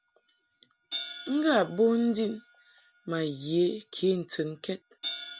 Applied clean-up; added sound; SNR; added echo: none; Hi-hat; 13 dB; none.